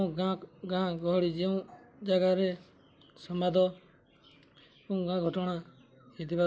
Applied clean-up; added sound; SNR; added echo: none; none; none; none.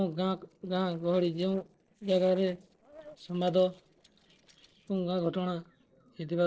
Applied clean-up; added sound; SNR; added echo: neural separator model SepFormer DNS4.